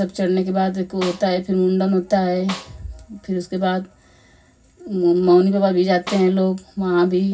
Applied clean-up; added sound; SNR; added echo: none; Snare drum; 16 dB; reverberation time 0.4 s.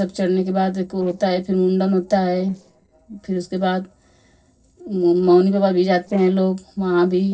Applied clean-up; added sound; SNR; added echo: neural separator model SepFormer DNS4.